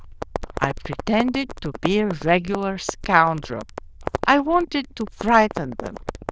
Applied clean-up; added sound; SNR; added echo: neural diffusion model UNIVERSE++.